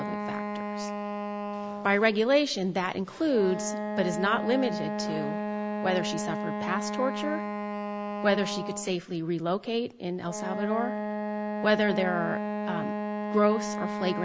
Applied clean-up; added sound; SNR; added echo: none; Wind instrument, woodwind instrument; 3 dB; none.